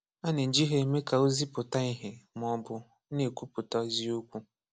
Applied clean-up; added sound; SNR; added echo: none; none; none; none.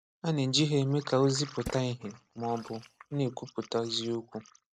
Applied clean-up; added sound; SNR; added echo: neural mask model RNNoise.